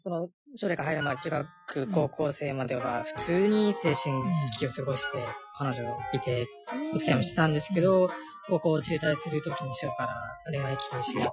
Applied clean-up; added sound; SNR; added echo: classical method Wiener filter.